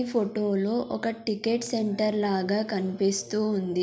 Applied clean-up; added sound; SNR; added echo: none; none; none; none.